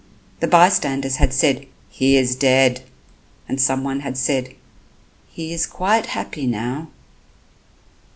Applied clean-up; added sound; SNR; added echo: none; none; none; none.